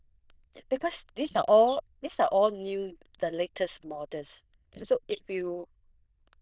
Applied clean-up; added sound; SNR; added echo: neural diffusion model UNIVERSE++.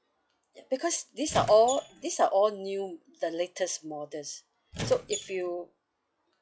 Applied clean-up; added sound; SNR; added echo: classical method log-MMSE.